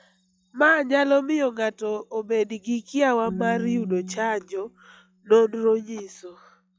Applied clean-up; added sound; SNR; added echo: classical method log-MMSE.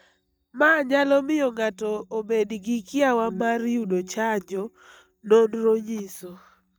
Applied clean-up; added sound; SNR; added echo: neural mask model DeepFilterNet 3.